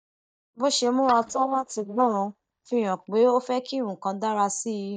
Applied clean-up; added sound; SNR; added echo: neural mask model DeepFilterNet 3.